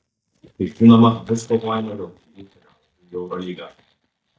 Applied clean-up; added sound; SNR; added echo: neural mask model DeepFilterNet 3.